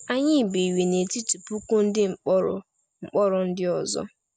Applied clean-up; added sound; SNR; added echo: none; none; none; none.